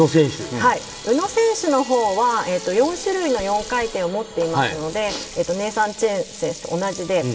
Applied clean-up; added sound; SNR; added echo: none; Sink (filling or washing); 17 dB; reverberation time 0.8 s.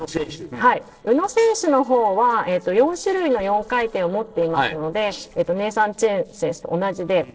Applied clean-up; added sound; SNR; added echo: neural separator model SepFormer DNS4.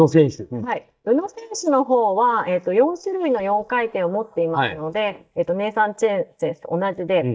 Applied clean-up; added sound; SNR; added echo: neural mask model DeepFilterNet 3.